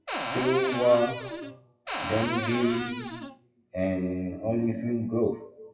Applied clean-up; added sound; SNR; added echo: classical method WPE with log-MMSE.